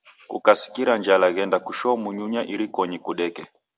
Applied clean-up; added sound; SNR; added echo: none; none; none; none.